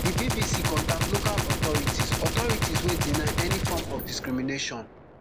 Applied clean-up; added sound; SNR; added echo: none; Gunshot, gunfire; -4 dB; none.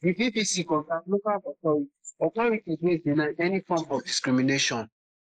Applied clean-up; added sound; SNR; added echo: neural mask model Resemble Enhance denoiser.